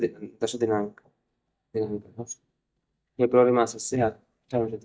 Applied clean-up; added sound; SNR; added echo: neural mask model DeepFilterNet 3.